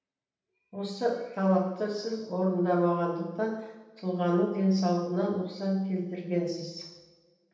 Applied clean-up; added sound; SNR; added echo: none; none; none; reverberation time 0.9 s.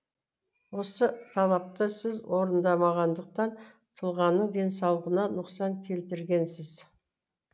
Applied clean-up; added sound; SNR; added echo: none; none; none; none.